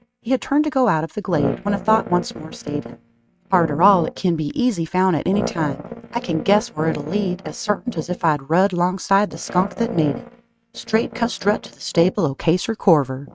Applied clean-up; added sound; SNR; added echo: neural mask model RNNoise.